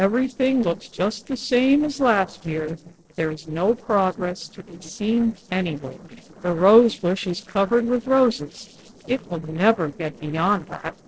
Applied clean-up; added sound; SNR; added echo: neural separator model SepFormer DNS4.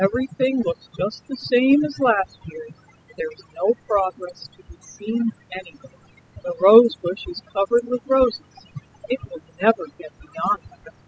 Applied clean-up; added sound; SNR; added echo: classical method spectral subtraction.